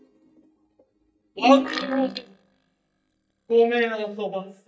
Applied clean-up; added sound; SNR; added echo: neural mask model DeepFilterNet 3.